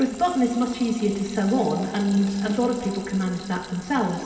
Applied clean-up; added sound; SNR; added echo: none; Frying (food); 19 dB; reverberation time 2.7 s.